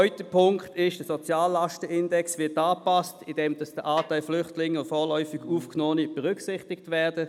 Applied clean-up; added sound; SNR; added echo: none; Snare drum; 20 dB; none.